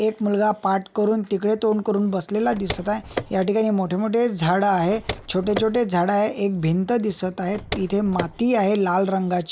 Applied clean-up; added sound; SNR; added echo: none; Car; 11 dB; none.